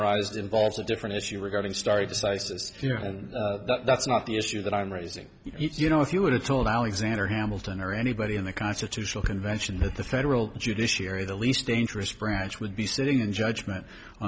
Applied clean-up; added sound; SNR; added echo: none; none; none; none.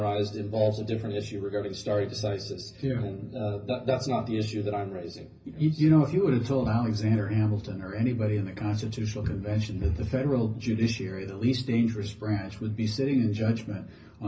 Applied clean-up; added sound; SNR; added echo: none; none; none; reverberation time 0.4 s.